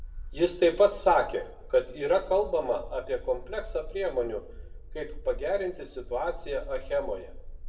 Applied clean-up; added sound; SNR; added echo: none; Bark; 12 dB; reverberation time 0.5 s.